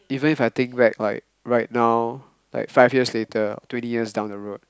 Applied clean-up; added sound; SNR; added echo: none; none; none; none.